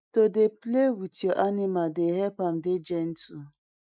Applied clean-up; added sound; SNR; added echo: neural mask model Resemble Enhance denoiser.